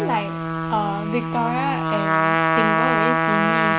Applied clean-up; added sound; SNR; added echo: none; Trumpet; -5 dB; none.